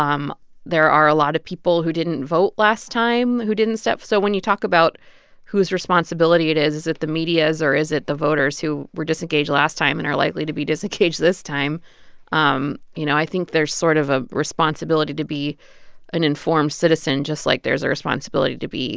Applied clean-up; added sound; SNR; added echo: none; none; none; none.